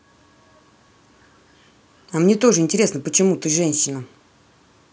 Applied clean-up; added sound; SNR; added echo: none; none; none; none.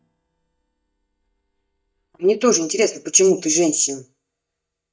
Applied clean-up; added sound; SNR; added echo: neural mask model DeepFilterNet 3.